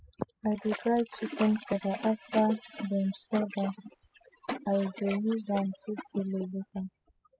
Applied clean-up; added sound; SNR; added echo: classical method spectral subtraction.